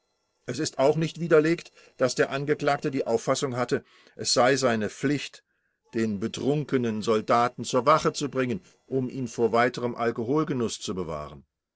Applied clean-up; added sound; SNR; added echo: neural separator model SepFormer DNS4.